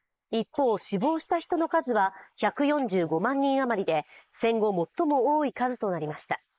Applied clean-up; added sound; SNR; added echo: neural mask model Resemble Enhance denoiser.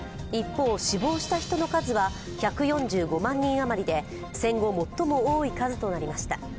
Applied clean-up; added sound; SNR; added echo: none; Car; 13 dB; none.